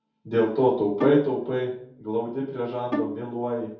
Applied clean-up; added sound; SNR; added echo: none; Bowed string instrument; 6 dB; reverberation time 0.6 s.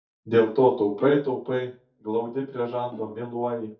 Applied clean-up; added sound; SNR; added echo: neural mask model DeepFilterNet 3.